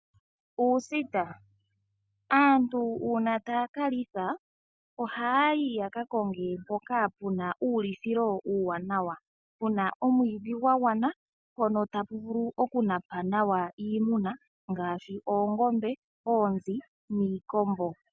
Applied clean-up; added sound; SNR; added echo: none; none; none; none.